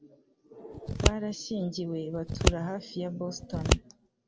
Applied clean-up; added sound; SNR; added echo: none; Scissors; -5 dB; none.